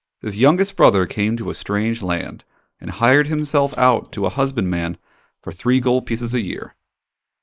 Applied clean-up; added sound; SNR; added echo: neural mask model Resemble Enhance denoiser.